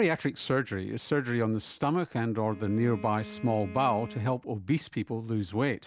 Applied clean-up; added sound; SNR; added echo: none; Bowed string instrument; 17 dB; none.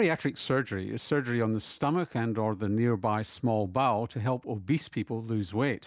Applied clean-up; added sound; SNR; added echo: none; none; none; none.